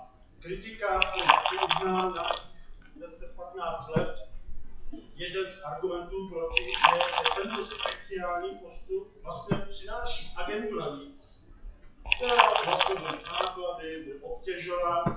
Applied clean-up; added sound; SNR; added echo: classical method WPE with log-MMSE.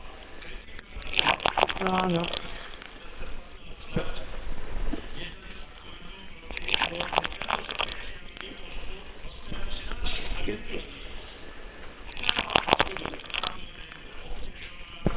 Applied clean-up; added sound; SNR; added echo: neural separator model SepFormer WHAMR!.